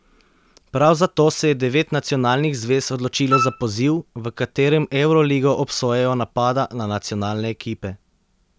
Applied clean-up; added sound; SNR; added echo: none; Wind instrument, woodwind instrument; 4 dB; none.